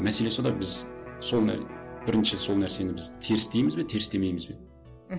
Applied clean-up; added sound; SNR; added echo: none; Electric guitar; 14 dB; none.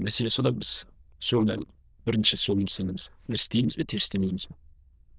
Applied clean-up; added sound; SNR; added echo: neural diffusion model UNIVERSE++.